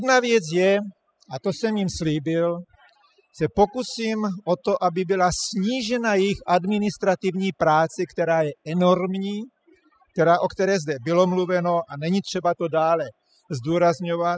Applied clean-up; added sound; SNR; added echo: classical method spectral subtraction.